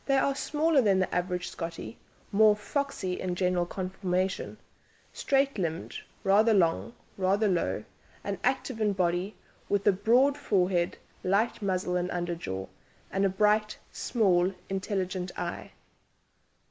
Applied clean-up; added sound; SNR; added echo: none; none; none; none.